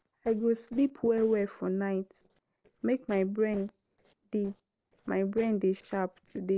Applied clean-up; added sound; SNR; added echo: neural separator model SepFormer DNS4.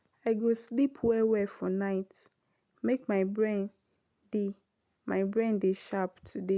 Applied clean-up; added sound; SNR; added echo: none; none; none; none.